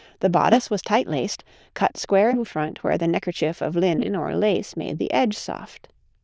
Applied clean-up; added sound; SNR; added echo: neural diffusion model UNIVERSE++.